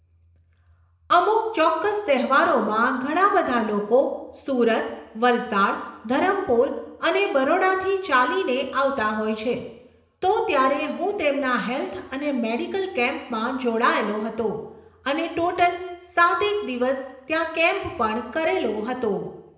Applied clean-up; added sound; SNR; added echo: none; none; none; reverberation time 0.7 s.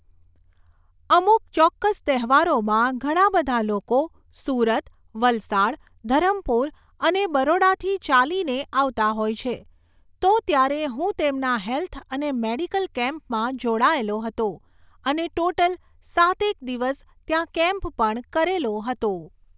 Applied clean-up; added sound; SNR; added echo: none; none; none; none.